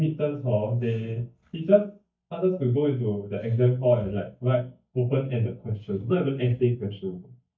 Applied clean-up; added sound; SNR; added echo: neural mask model DeepFilterNet 3.